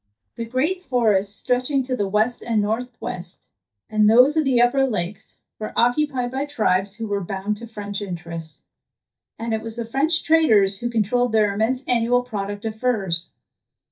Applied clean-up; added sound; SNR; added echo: neural mask model DeepFilterNet 3.